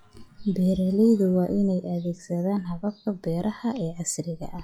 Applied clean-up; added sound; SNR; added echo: classical method log-MMSE.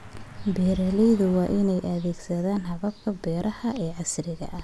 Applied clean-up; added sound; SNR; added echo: none; Car passing by; 16 dB; none.